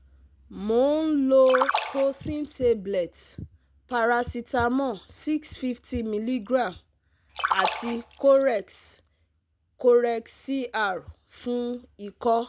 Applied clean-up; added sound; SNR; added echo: none; Splash, splatter; 3 dB; none.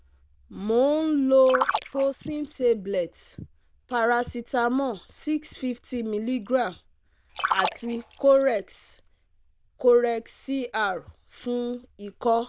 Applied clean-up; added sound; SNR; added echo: neural diffusion model UNIVERSE++.